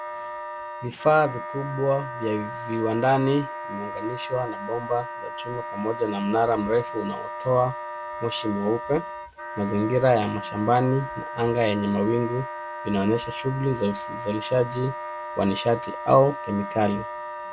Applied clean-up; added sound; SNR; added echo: none; Wind instrument, woodwind instrument; 9 dB; none.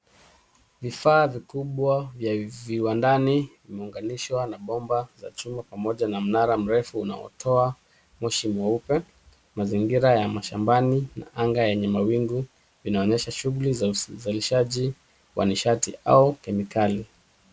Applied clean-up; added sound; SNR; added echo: none; none; none; none.